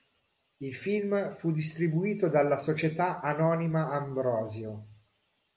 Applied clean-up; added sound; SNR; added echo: none; none; none; none.